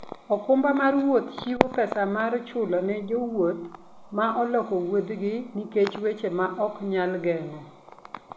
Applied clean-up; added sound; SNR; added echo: none; none; none; none.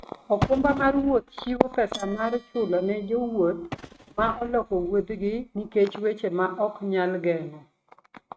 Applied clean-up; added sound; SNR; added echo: neural mask model RNNoise.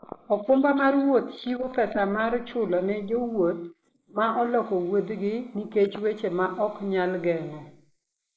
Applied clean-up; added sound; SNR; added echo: neural mask model Resemble Enhance denoiser.